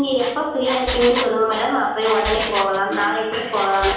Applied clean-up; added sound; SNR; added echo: none; Engine; 9 dB; reverberation time 1.0 s.